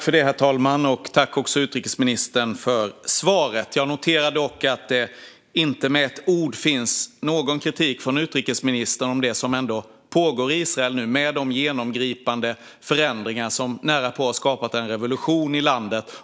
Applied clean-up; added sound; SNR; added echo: none; none; none; none.